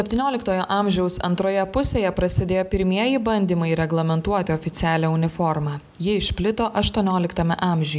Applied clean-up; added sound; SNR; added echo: none; none; none; none.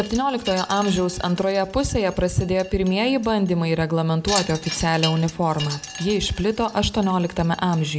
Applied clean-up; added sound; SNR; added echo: none; Wind chime; 14 dB; none.